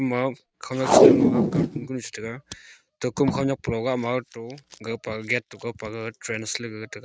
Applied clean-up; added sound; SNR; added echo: neural mask model RNNoise.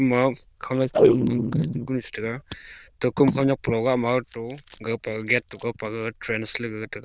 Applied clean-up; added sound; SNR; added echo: neural diffusion model UNIVERSE++.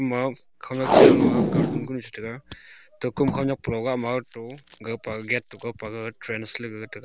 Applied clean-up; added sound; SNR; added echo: none; Packing tape, duct tape; -4 dB; none.